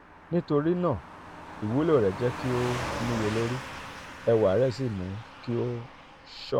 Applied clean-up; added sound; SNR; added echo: none; Car passing by / Truck; 11 dB; none.